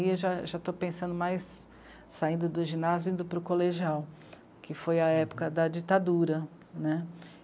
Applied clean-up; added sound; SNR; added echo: none; none; none; none.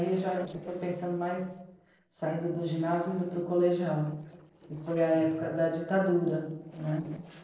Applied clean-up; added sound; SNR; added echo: neural separator model SepFormer DNS4.